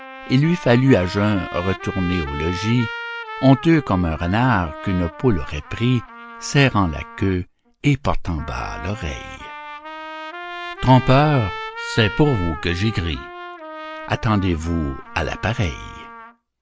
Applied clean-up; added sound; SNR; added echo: none; Trumpet; 13 dB; none.